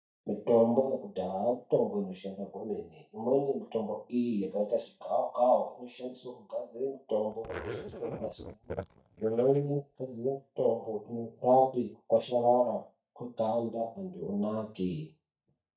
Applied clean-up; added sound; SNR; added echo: neural mask model DeepFilterNet 3.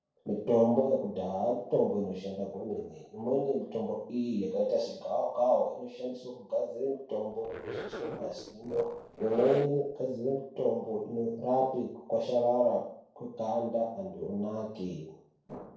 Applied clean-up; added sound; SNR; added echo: neural separator model SepFormer DNS4.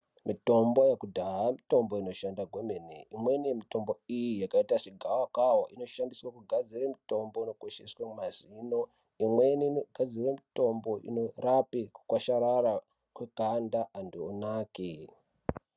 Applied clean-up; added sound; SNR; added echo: none; none; none; none.